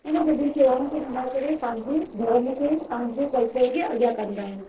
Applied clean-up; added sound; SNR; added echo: neural separator model SepFormer DNS4.